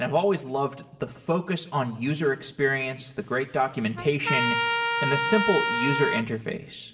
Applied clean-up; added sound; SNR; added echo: none; Trumpet; 1 dB; reverberation time 2.0 s.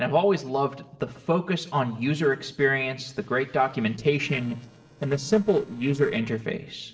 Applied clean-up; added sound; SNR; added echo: neural separator model SepFormer DNS4.